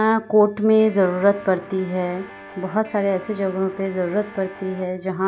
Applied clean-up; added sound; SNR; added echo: none; Guitar; 19 dB; none.